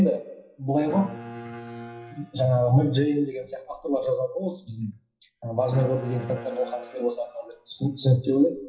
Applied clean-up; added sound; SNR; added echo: classical method WPE with log-MMSE.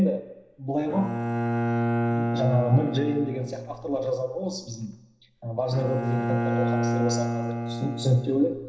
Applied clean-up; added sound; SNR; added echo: none; Bowed string instrument; 2 dB; reverberation time 0.9 s.